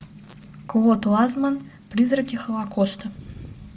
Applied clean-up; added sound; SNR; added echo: none; none; none; none.